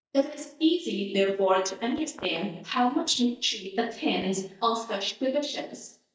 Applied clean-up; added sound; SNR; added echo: neural mask model DeepFilterNet 3.